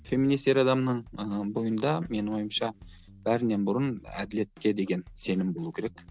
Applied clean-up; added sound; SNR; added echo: none; none; none; none.